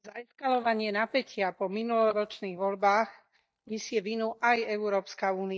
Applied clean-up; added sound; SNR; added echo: neural mask model DeepFilterNet 3.